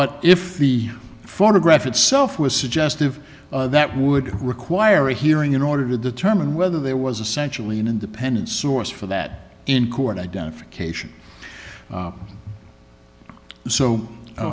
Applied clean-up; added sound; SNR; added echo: none; none; none; none.